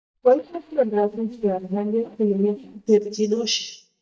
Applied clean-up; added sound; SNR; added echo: neural mask model DeepFilterNet 3.